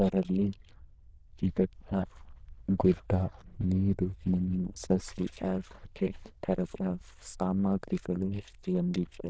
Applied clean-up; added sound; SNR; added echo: neural diffusion model UNIVERSE++.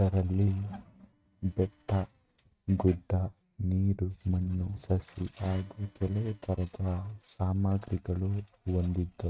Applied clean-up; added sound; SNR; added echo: neural mask model RNNoise.